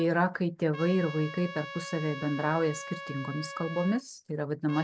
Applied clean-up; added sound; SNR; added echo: none; Trumpet; 13 dB; none.